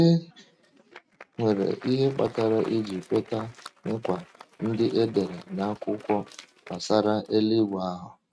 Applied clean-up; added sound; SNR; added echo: neural mask model RNNoise.